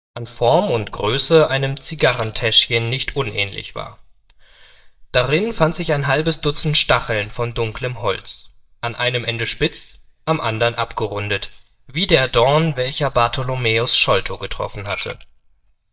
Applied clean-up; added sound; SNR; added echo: neural mask model DeepFilterNet 3.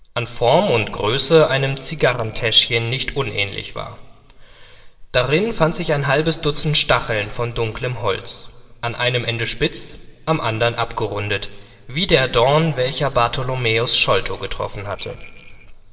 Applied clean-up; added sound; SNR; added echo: neural separator model SepFormer DNS4.